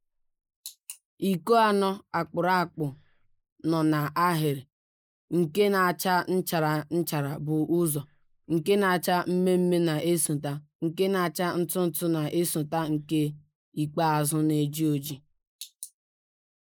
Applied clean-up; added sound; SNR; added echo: neural mask model Resemble Enhance denoiser.